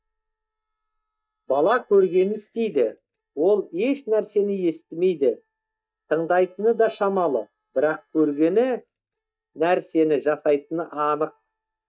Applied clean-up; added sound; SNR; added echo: neural mask model DeepFilterNet 3.